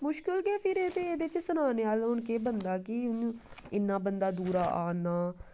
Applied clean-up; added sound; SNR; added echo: none; none; none; none.